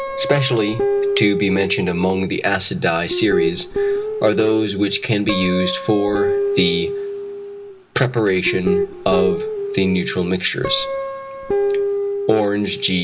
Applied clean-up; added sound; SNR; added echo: none; Guitar; 3 dB; none.